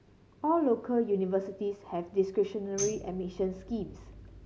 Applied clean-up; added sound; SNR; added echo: none; Tambourine; 12 dB; none.